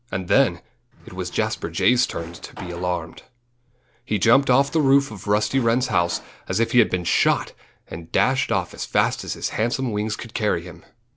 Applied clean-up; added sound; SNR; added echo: none; Drawer open or close; 19 dB; none.